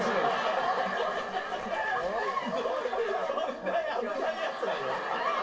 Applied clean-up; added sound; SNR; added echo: none; none; none; reverberation time 0.2 s.